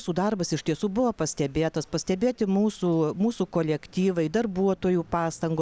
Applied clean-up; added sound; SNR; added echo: none; none; none; none.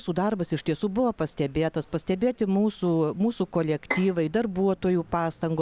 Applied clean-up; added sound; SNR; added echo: none; Bowed string instrument; 11 dB; none.